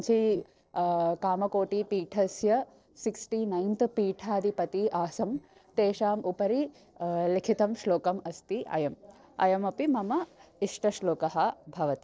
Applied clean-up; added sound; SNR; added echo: neural separator model SepFormer DNS4.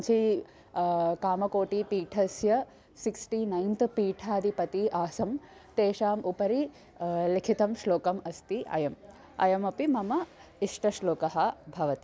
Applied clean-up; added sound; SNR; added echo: none; none; none; none.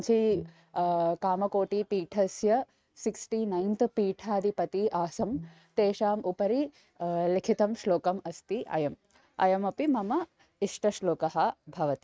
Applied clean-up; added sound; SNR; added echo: neural mask model RNNoise.